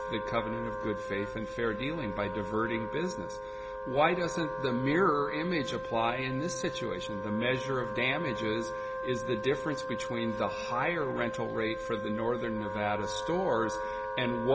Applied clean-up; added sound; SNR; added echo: none; Wind instrument, woodwind instrument; 5 dB; none.